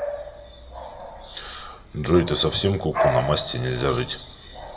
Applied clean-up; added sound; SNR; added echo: none; Bark / Bird vocalization, bird call, bird song; 5 dB; reverberation time 1.0 s.